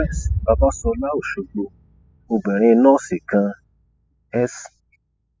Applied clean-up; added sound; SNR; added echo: classical method spectral subtraction.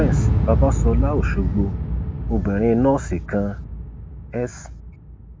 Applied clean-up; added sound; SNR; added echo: none; Explosion; -1 dB; none.